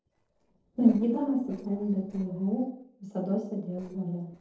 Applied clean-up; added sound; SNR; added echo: neural separator model SepFormer DNS4.